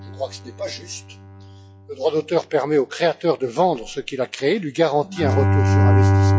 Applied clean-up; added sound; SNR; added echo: classical method log-MMSE.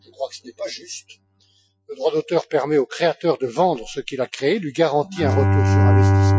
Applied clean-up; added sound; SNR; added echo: classical method Wiener filter.